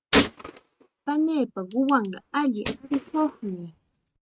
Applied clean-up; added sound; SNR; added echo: neural mask model RNNoise.